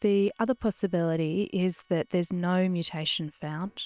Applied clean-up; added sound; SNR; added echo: neural separator model SepFormer WHAM!.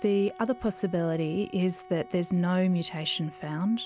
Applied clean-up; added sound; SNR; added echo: none; Wind instrument, woodwind instrument; 20 dB; none.